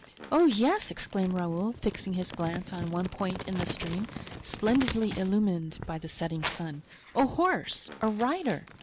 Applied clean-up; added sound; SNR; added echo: none; Crumpling, crinkling; 11 dB; none.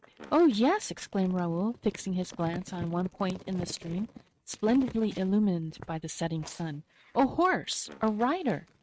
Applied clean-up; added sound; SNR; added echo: neural mask model RNNoise.